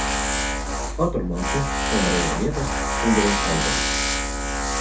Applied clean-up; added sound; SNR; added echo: none; Tools; -3 dB; reverberation time 0.3 s.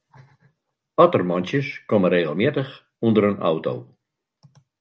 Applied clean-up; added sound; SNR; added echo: none; none; none; none.